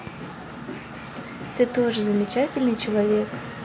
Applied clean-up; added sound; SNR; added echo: none; none; none; none.